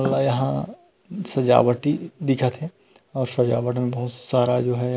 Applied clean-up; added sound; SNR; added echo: none; none; none; none.